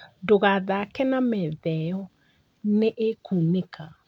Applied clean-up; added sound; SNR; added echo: none; none; none; none.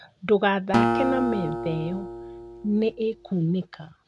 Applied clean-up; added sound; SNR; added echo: none; Acoustic guitar; 2 dB; none.